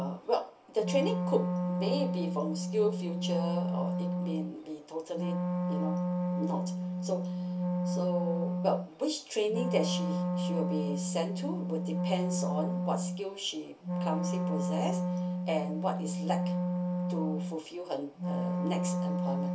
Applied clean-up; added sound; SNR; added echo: none; Wind instrument, woodwind instrument; -3 dB; reverberation time 0.3 s.